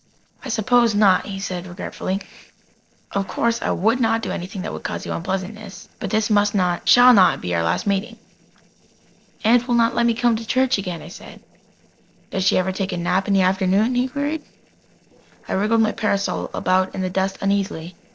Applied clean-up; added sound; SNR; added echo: neural separator model SepFormer DNS4.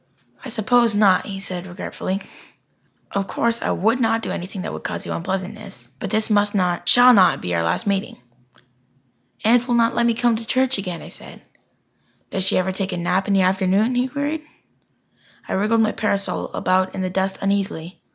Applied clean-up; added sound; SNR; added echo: none; none; none; none.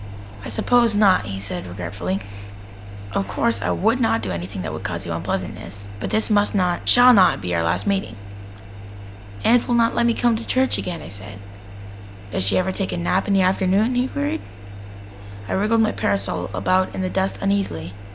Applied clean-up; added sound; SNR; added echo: none; Engine; 12 dB; none.